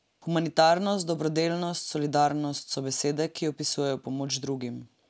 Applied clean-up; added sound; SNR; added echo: none; none; none; none.